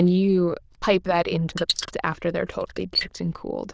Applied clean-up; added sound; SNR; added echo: neural diffusion model UNIVERSE++.